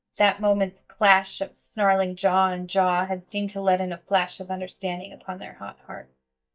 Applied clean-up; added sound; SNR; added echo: neural mask model DeepFilterNet 3.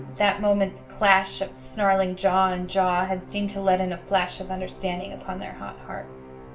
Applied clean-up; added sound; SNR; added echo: none; Musical instrument; 18 dB; reverberation time 0.4 s.